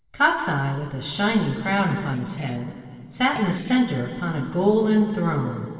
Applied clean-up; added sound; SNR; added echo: neural separator model SepFormer DNS4.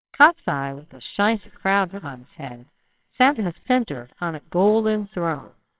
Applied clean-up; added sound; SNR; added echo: neural separator model SepFormer WHAMR!.